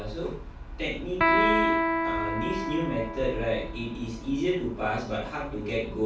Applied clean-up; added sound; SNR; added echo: none; Electric guitar; 0 dB; reverberation time 0.3 s.